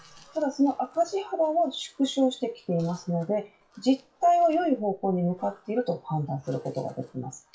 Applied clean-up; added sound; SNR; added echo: classical method WPE with log-MMSE.